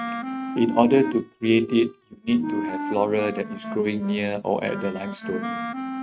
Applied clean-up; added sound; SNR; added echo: neural mask model RNNoise.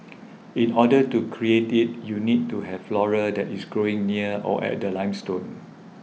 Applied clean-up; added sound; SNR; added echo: none; none; none; none.